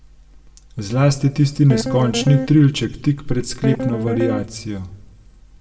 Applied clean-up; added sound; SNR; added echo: none; Guitar; 5 dB; reverberation time 0.7 s.